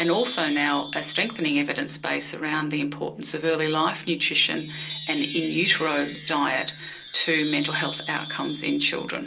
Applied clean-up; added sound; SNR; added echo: none; Wind chime; 13 dB; reverberation time 0.2 s.